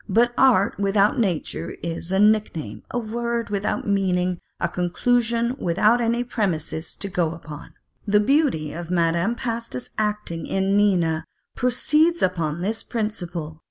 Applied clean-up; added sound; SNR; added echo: none; none; none; none.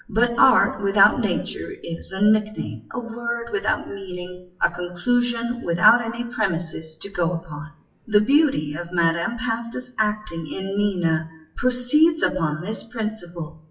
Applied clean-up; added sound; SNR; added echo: classical method WPE with log-MMSE.